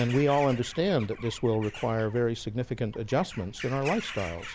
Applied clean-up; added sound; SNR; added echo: none; Bird vocalization, bird call, bird song / Crow; 14 dB; none.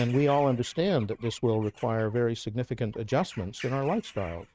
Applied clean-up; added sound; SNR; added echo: neural mask model RNNoise.